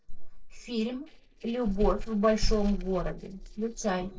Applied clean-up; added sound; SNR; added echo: neural separator model SepFormer DNS4.